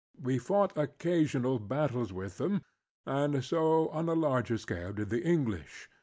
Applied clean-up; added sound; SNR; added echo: none; none; none; none.